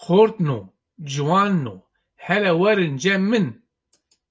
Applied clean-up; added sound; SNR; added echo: none; none; none; none.